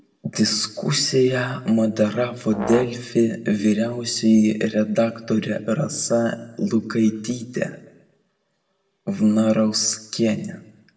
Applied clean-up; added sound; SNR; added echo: none; Brass instrument; 11 dB; reverberation time 0.6 s.